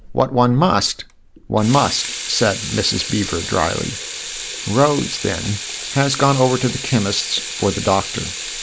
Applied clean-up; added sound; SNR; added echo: none; Sink (filling or washing) / Water tap, faucet; 9 dB; none.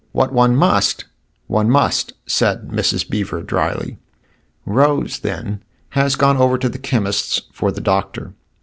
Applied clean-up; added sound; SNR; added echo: none; none; none; none.